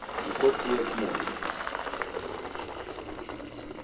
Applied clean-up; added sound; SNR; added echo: none; Engine; 0 dB; reverberation time 0.4 s.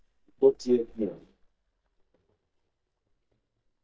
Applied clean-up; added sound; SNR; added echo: neural mask model DeepFilterNet 3.